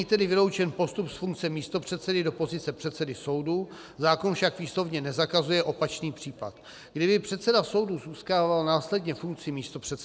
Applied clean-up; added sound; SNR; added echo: none; none; none; none.